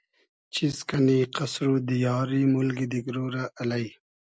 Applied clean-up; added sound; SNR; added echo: none; none; none; none.